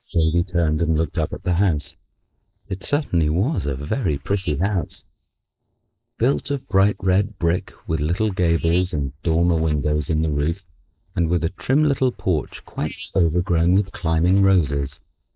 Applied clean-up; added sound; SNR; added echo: neural mask model Resemble Enhance denoiser.